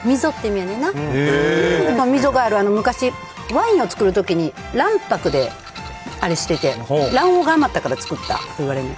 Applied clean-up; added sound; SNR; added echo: none; Printer; 17 dB; none.